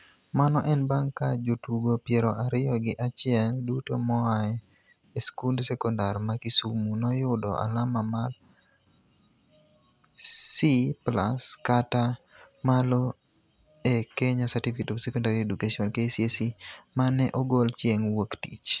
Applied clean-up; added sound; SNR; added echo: none; none; none; none.